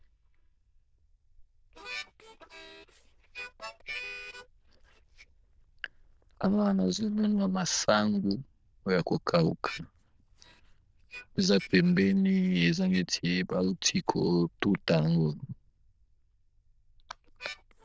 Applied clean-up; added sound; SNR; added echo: neural diffusion model UNIVERSE++.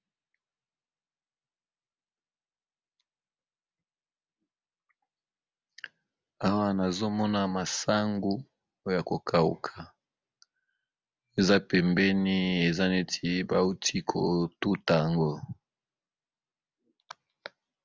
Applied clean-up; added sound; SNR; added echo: none; none; none; none.